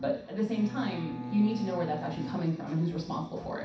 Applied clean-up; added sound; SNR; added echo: none; Bowed string instrument; 10 dB; reverberation time 0.6 s.